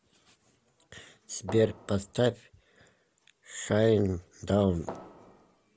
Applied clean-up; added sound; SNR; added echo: none; Fireworks; 14 dB; none.